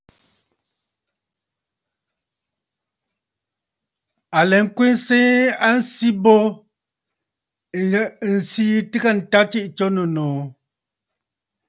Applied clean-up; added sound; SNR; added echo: none; none; none; none.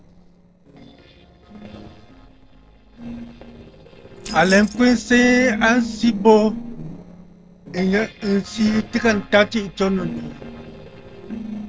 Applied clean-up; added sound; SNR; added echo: neural separator model SepFormer DNS4.